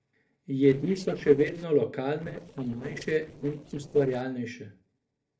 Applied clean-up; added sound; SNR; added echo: neural separator model SepFormer DNS4.